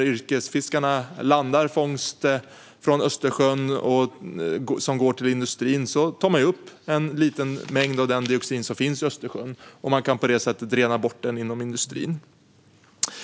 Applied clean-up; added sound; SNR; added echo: none; none; none; none.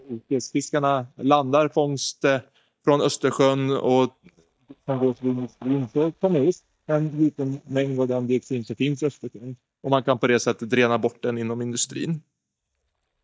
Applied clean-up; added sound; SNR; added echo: neural mask model DeepFilterNet 3.